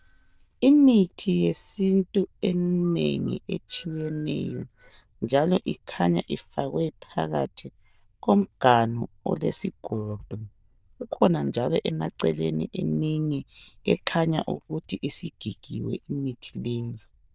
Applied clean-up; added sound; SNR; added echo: neural diffusion model UNIVERSE++.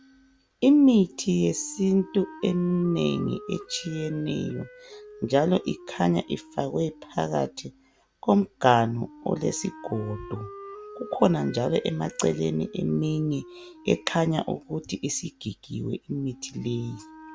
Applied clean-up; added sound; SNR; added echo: none; Wind instrument, woodwind instrument; 20 dB; none.